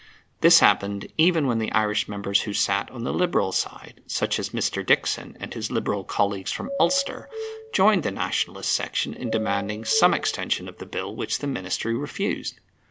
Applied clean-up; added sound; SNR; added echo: none; Doorbell; 11 dB; none.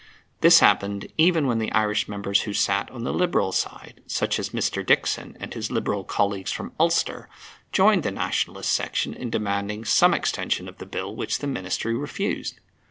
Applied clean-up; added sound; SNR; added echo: none; none; none; none.